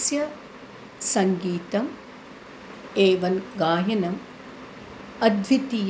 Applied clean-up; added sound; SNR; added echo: none; none; none; none.